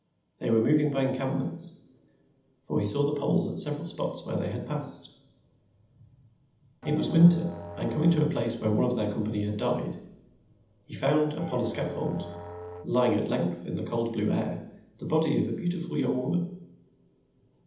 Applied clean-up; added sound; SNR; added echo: none; Musical instrument; 14 dB; reverberation time 0.8 s.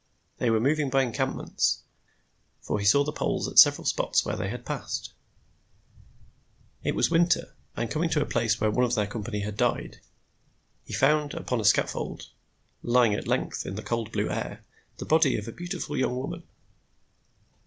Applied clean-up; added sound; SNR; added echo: none; none; none; none.